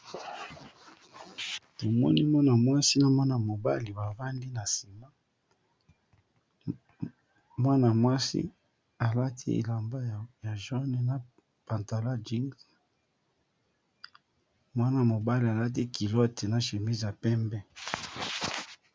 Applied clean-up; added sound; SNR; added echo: none; none; none; none.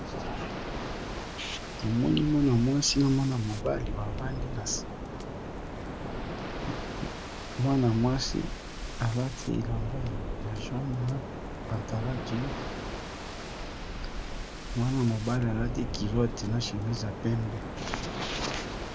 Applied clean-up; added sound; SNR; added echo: none; Waves, surf; 5 dB; none.